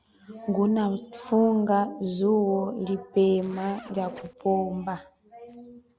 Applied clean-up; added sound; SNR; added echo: none; Zipper (clothing); 18 dB; none.